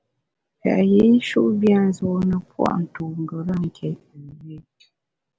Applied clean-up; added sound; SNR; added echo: none; none; none; none.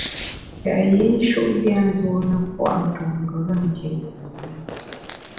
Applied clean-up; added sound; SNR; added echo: none; Fireworks; 15 dB; reverberation time 0.9 s.